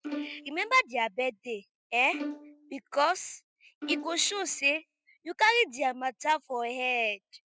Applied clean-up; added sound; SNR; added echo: classical method spectral subtraction.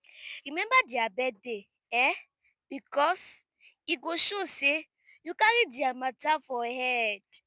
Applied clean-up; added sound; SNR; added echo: none; none; none; none.